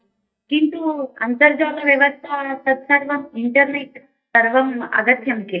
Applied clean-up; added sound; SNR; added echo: neural mask model DeepFilterNet 3.